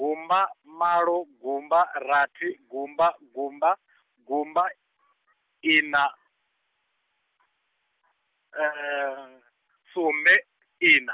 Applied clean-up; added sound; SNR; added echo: none; none; none; none.